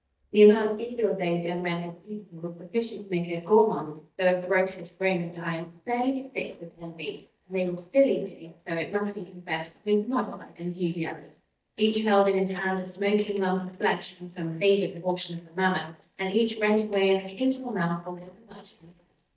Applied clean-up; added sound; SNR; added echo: neural mask model DeepFilterNet 3.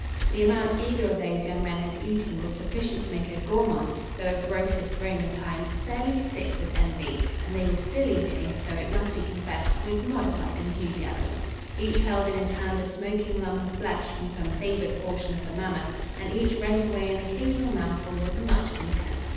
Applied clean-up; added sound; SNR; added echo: none; Bicycle; 1 dB; reverberation time 1.1 s.